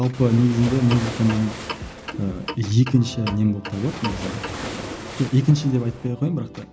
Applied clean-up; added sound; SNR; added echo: none; Waves, surf + Clock; 11 dB; none.